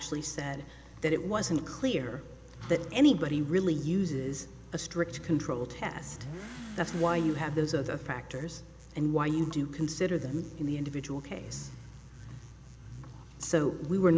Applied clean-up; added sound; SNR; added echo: none; Motorcycle / Accelerating, revving, vroom; 15 dB; none.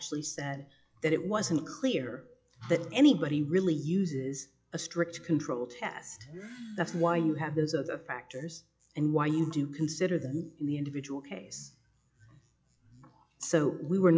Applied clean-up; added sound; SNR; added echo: classical method log-MMSE.